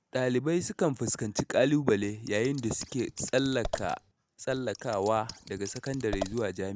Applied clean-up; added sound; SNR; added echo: none; Scissors; 12 dB; none.